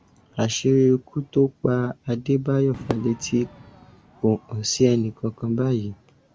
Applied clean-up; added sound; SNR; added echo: none; Crowd / Fireworks; 19 dB; none.